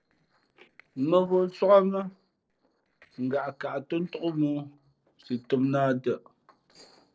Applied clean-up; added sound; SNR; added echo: neural separator model SepFormer DNS4.